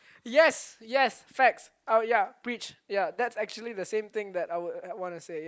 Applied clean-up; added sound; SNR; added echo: neural mask model Resemble Enhance denoiser.